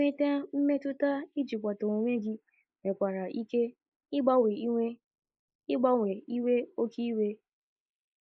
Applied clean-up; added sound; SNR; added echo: neural mask model Resemble Enhance denoiser.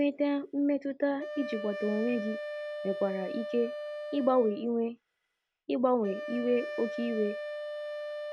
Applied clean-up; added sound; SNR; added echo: none; Wind instrument, woodwind instrument; 8 dB; none.